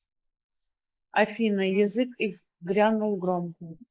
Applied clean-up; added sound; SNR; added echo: neural mask model Resemble Enhance denoiser.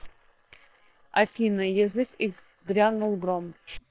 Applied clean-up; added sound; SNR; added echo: neural separator model SepFormer WHAM!.